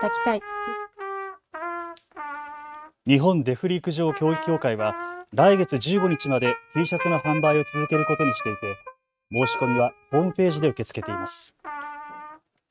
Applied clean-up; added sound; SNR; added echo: neural mask model RNNoise.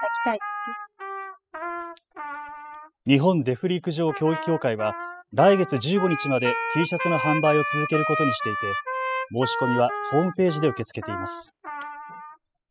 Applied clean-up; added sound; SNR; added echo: classical method spectral subtraction.